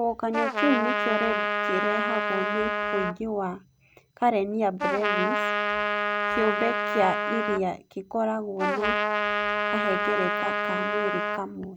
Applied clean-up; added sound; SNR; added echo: none; Trumpet; -2 dB; none.